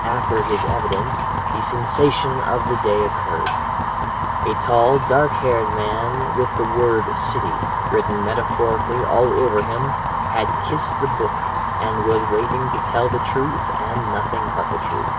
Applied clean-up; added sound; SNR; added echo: none; Fire; -1 dB; none.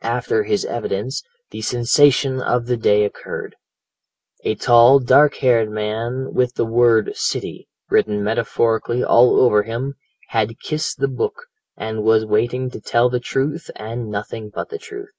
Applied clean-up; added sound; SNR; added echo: none; none; none; none.